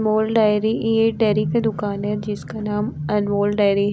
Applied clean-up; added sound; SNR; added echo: none; none; none; none.